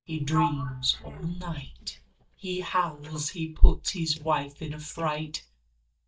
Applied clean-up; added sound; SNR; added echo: neural mask model DeepFilterNet 3.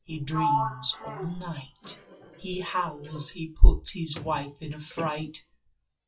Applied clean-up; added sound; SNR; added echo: classical method WPE with log-MMSE.